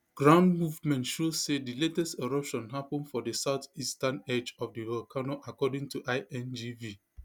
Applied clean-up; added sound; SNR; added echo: none; none; none; none.